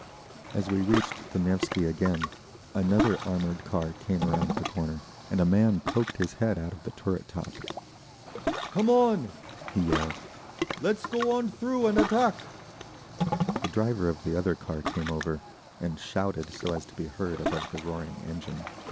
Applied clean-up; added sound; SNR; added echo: none; Ocean; 6 dB; none.